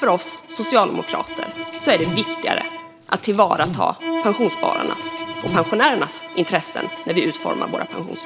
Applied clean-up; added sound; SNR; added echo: none; Bowed string instrument + Liquid; 8 dB; none.